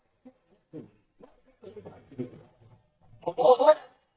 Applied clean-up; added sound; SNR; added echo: neural mask model DeepFilterNet 3.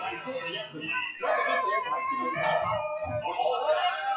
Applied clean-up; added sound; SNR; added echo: classical method WPE with log-MMSE.